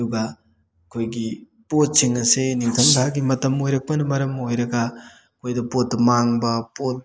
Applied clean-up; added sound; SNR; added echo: neural mask model Resemble Enhance denoiser.